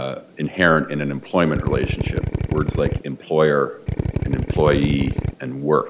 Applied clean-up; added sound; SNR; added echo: none; Drill; 1 dB; none.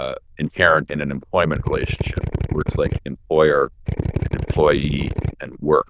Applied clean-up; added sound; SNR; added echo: neural diffusion model UNIVERSE++.